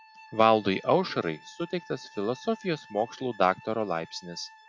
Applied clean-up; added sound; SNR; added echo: classical method log-MMSE.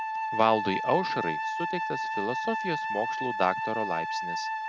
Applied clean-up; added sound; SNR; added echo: none; Wind instrument, woodwind instrument; 1 dB; none.